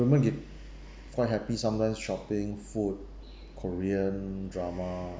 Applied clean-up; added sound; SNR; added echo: none; none; none; none.